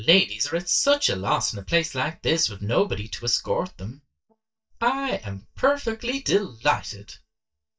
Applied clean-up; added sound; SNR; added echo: neural mask model DeepFilterNet 3.